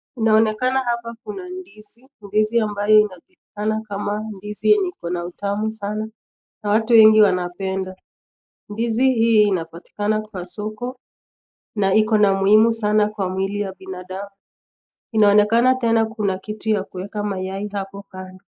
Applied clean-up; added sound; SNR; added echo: neural mask model Resemble Enhance denoiser.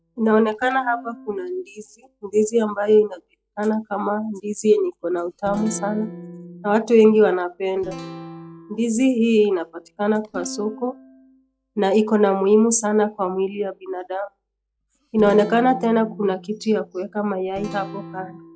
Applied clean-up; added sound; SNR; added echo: classical method log-MMSE.